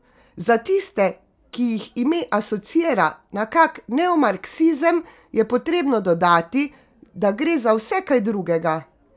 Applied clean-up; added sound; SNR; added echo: none; none; none; none.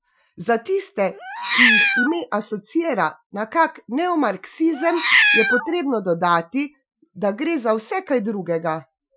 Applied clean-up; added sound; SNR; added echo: classical method Wiener filter.